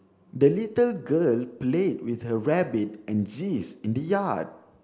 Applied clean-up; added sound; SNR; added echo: none; none; none; none.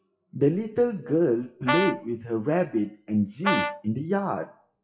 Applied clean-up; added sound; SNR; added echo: classical method WPE with log-MMSE.